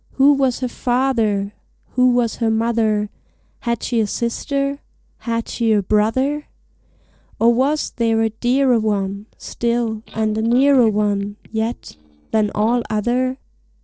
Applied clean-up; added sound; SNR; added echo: neural separator model SepFormer DNS4.